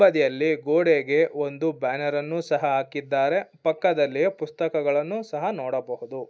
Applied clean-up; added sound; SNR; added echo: none; none; none; none.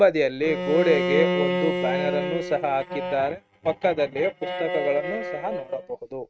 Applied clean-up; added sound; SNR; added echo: neural mask model RNNoise.